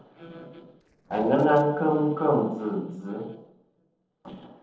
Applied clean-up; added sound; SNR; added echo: neural separator model SepFormer DNS4.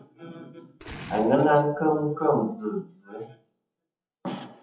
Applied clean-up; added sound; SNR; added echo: classical method WPE with log-MMSE.